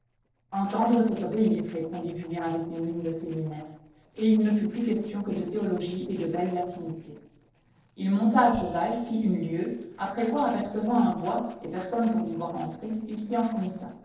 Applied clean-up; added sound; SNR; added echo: neural separator model SepFormer DNS4.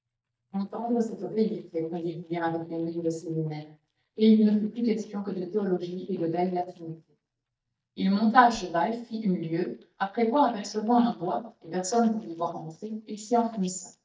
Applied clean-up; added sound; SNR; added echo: neural mask model DeepFilterNet 3.